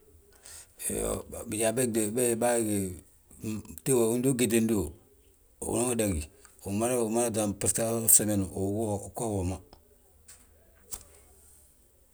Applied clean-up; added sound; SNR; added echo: none; none; none; none.